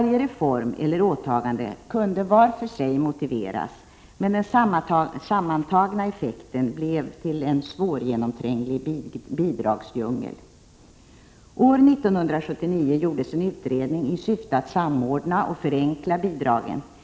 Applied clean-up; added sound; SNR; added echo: none; none; none; none.